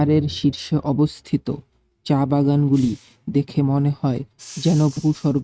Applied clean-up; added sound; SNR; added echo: neural mask model RNNoise.